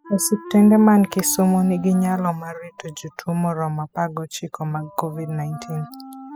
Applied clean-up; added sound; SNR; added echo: classical method spectral subtraction.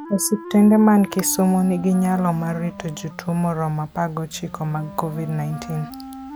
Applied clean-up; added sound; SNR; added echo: none; Wind instrument, woodwind instrument; 16 dB; none.